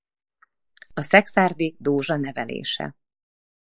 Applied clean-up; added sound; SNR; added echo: neural mask model Resemble Enhance denoiser.